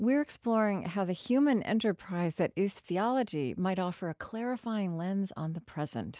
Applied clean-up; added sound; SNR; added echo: none; none; none; none.